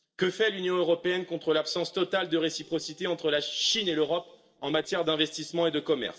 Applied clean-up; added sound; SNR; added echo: neural separator model SepFormer DNS4.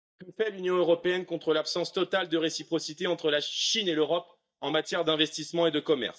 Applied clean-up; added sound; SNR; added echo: neural mask model DeepFilterNet 3.